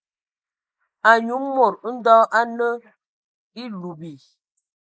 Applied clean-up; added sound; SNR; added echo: neural mask model Resemble Enhance denoiser.